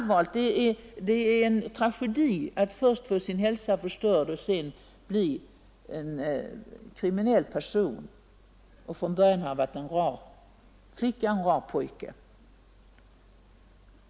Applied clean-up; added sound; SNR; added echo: none; none; none; none.